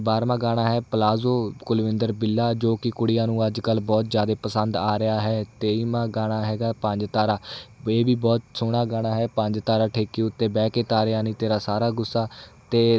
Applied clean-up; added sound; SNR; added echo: none; none; none; none.